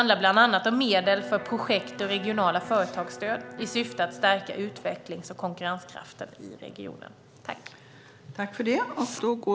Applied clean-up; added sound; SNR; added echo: none; Electric guitar; 18 dB; none.